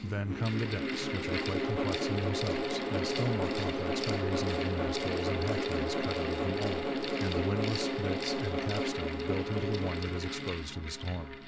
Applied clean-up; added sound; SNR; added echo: none; Mechanical fan; -2 dB; none.